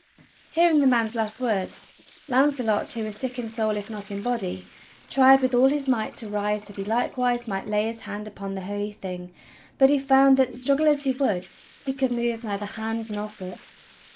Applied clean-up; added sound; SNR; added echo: neural mask model Resemble Enhance denoiser.